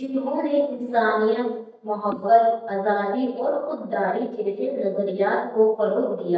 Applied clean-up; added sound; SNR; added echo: neural mask model DeepFilterNet 3.